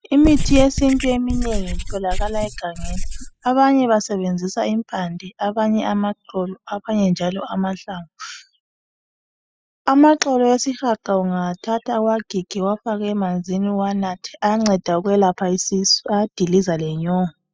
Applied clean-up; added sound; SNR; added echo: classical method spectral subtraction.